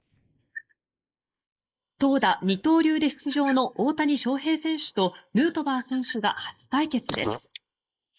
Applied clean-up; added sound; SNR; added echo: neural mask model Resemble Enhance denoiser.